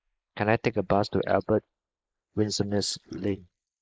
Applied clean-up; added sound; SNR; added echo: neural mask model Resemble Enhance denoiser.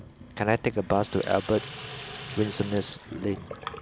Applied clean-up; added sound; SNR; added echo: none; Sink (filling or washing) / Water tap, faucet; 10 dB; none.